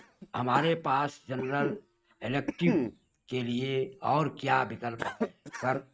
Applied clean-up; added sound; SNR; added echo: neural mask model RNNoise.